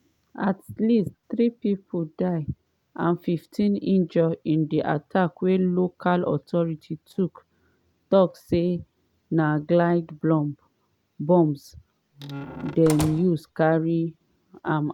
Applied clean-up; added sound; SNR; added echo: none; Squeak / Slam / Wood; 12 dB; none.